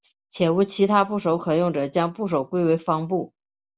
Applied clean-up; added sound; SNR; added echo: none; none; none; none.